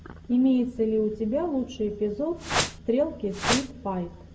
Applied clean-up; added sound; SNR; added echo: none; Whoosh, swoosh, swish; 1 dB; reverberation time 1.4 s.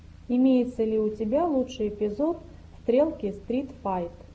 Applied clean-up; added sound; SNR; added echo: none; none; none; none.